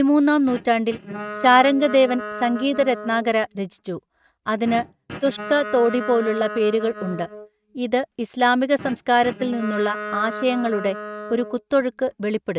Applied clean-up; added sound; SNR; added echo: neural mask model RNNoise.